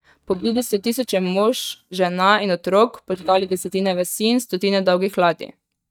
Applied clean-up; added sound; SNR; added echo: neural mask model DeepFilterNet 3.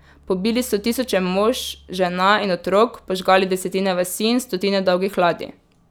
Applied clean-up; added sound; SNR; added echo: none; none; none; none.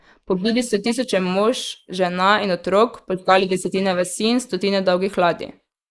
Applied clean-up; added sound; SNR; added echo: neural mask model Resemble Enhance denoiser.